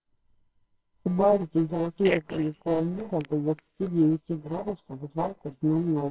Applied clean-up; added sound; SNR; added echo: neural separator model SepFormer WHAMR!.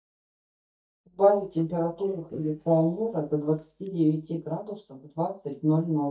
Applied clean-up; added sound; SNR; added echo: neural mask model DeepFilterNet 3.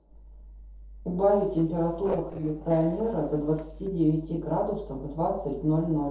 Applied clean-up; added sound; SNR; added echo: neural separator model SepFormer DNS4.